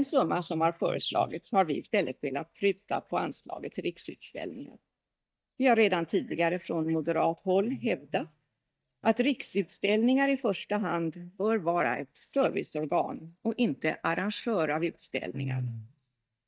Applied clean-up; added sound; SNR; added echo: neural mask model DeepFilterNet 3.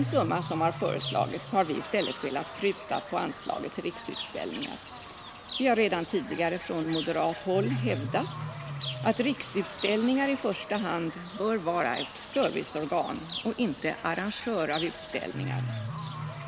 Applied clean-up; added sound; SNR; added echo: none; Bird / Fowl; 8 dB; none.